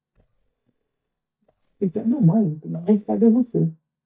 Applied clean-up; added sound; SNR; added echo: neural mask model DeepFilterNet 3.